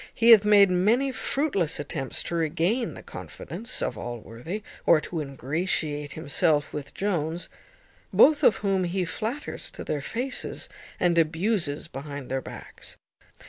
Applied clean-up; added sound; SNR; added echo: none; none; none; none.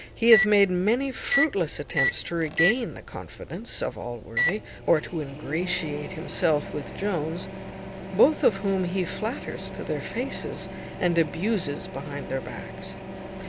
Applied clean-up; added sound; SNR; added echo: none; Microwave oven; 6 dB; none.